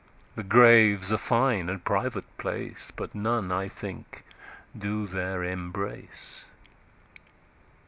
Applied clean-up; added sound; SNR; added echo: none; none; none; none.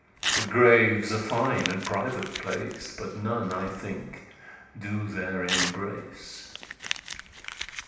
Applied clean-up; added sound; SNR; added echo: none; Crumpling, crinkling / Tearing; 8 dB; reverberation time 0.9 s.